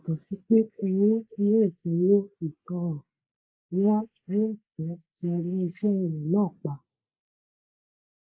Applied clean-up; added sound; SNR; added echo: neural mask model Resemble Enhance denoiser.